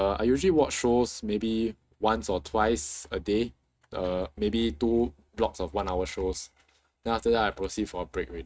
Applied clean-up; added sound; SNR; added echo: neural mask model RNNoise.